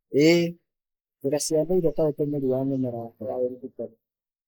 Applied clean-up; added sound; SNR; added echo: neural mask model Resemble Enhance denoiser.